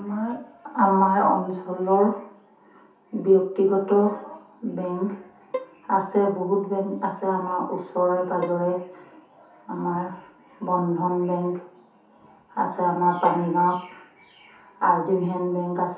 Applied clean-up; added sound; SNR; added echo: none; Bowed string instrument; 14 dB; reverberation time 0.5 s.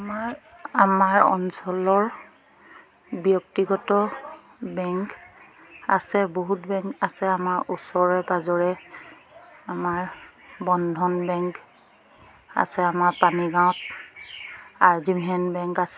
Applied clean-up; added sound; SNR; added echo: none; none; none; none.